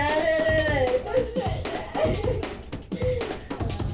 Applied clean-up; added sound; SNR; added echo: none; Drum / Drum kit; 4 dB; reverberation time 0.2 s.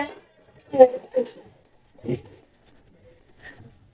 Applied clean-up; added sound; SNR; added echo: neural mask model DeepFilterNet 3.